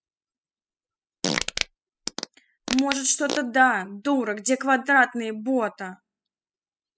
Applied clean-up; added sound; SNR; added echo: classical method spectral subtraction.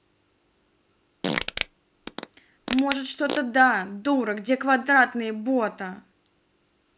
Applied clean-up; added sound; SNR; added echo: none; Fart; 6 dB; none.